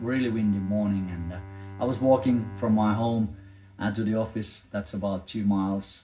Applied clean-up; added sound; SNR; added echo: none; Bowed string instrument; 16 dB; reverberation time 0.4 s.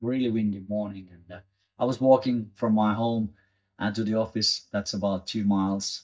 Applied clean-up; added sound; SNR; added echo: neural mask model DeepFilterNet 3.